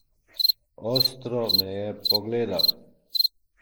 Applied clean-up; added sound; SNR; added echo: neural mask model Resemble Enhance denoiser.